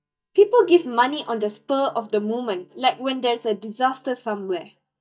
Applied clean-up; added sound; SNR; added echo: neural mask model DeepFilterNet 3.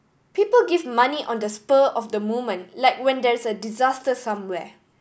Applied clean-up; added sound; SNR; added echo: none; none; none; none.